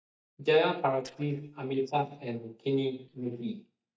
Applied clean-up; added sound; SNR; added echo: neural mask model DeepFilterNet 3.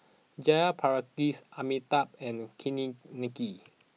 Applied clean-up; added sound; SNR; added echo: none; none; none; none.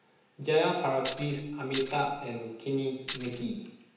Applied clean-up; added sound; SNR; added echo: none; Tambourine; 5 dB; reverberation time 0.9 s.